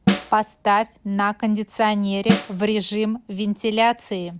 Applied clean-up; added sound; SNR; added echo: none; Snare drum; 6 dB; none.